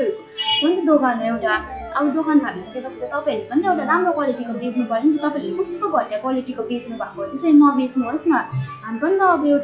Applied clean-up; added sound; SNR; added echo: classical method log-MMSE.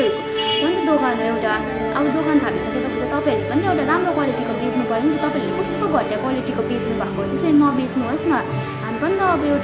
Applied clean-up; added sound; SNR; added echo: none; Musical instrument; 3 dB; none.